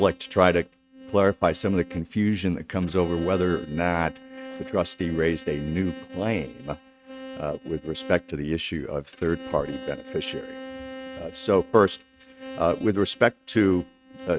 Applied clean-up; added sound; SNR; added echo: neural mask model RNNoise.